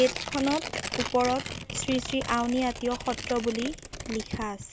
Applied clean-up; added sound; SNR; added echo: none; Tearing; 8 dB; none.